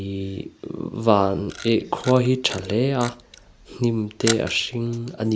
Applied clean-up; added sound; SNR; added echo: none; Camera; 13 dB; none.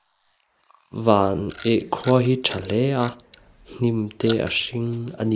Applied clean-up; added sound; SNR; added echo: neural mask model Resemble Enhance denoiser.